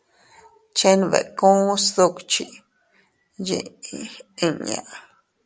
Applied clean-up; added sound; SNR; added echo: none; none; none; none.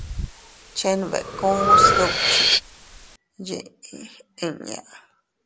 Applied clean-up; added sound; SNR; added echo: none; Breathing; -5 dB; none.